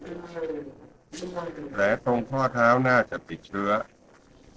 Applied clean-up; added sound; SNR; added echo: neural separator model SepFormer DNS4.